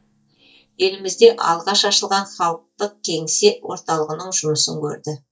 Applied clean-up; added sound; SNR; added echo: neural mask model DeepFilterNet 3.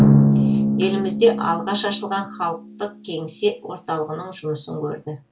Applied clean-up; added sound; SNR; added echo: none; Drum; -2 dB; reverberation time 0.2 s.